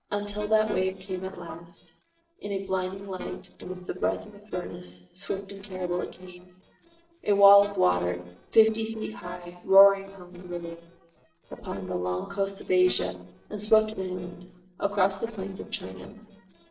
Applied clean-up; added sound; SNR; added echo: neural separator model SepFormer DNS4.